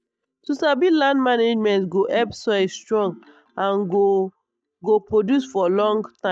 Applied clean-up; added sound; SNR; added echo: neural mask model DeepFilterNet 3.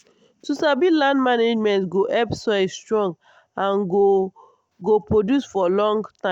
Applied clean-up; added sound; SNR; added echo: none; none; none; none.